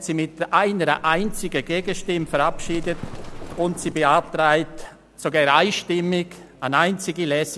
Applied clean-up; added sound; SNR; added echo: none; Livestock, farm animals, working animals; 11 dB; none.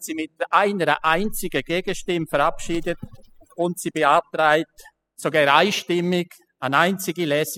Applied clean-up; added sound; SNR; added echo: classical method spectral subtraction.